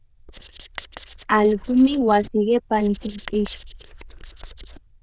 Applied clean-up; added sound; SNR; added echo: neural diffusion model UNIVERSE++.